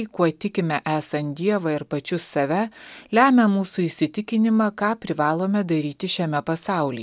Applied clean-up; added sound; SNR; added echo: none; none; none; none.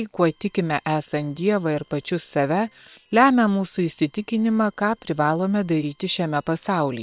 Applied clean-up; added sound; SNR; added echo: neural separator model SepFormer WHAM!.